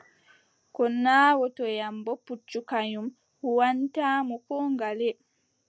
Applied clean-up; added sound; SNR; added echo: none; none; none; none.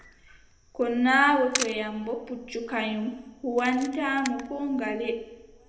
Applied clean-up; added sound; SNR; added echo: none; Camera; 14 dB; reverberation time 0.8 s.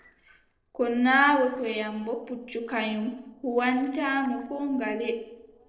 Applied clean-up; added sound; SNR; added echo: neural separator model SepFormer DNS4.